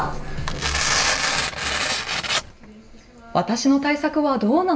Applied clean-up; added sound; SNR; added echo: none; Tearing; -1 dB; reverberation time 1.1 s.